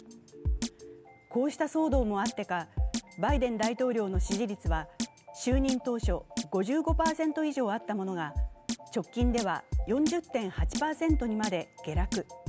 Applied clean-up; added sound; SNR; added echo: none; Drum kit; 3 dB; none.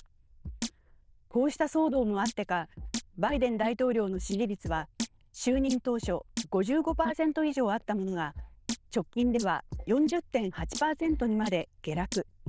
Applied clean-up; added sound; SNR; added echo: neural diffusion model UNIVERSE++.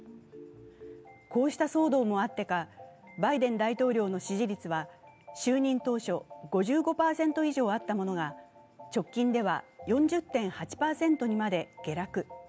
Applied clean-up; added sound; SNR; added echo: none; none; none; none.